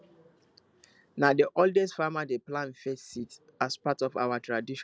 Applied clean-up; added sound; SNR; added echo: none; none; none; none.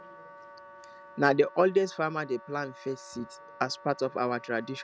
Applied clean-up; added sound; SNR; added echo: none; Wind instrument, woodwind instrument; 19 dB; none.